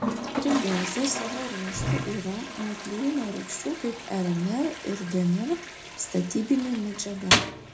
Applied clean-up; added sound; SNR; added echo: none; Toilet flush; 3 dB; reverberation time 0.4 s.